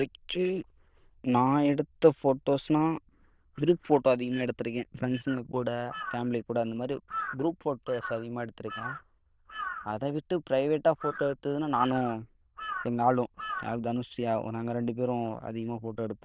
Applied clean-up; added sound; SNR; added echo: neural diffusion model UNIVERSE++.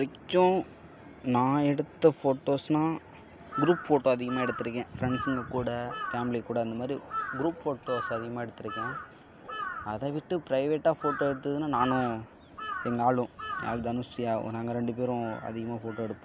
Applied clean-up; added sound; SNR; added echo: none; Bird vocalization, bird call, bird song / Crow; 10 dB; none.